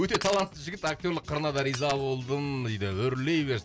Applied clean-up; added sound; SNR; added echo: none; Shatter / Hammer; 18 dB; none.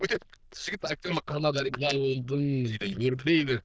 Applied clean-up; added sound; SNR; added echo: neural diffusion model UNIVERSE++.